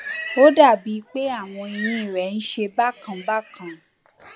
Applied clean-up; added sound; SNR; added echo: none; Livestock, farm animals, working animals; 14 dB; none.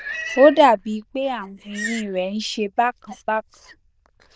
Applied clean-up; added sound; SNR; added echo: neural diffusion model UNIVERSE++.